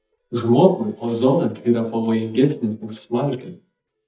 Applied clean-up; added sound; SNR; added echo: neural mask model DeepFilterNet 3.